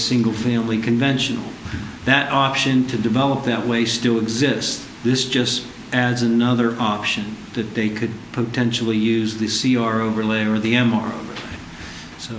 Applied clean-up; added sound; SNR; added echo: none; none; none; none.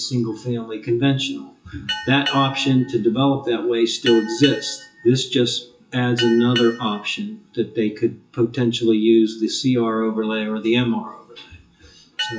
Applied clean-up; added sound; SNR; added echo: classical method WPE with log-MMSE.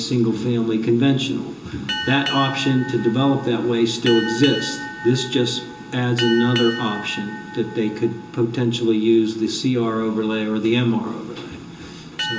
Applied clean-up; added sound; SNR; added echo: none; Boat, Water vehicle; 12 dB; reverberation time 0.2 s.